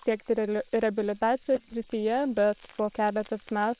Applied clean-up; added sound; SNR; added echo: neural separator model SepFormer WHAM!.